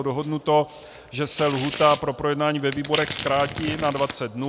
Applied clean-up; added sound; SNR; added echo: none; Domestic sounds, home sounds; 7 dB; none.